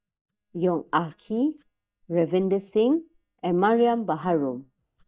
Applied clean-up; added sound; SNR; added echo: neural mask model DeepFilterNet 3.